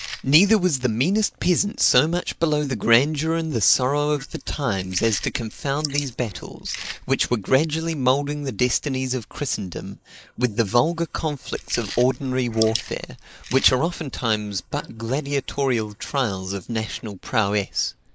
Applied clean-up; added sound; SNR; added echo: neural mask model Resemble Enhance denoiser.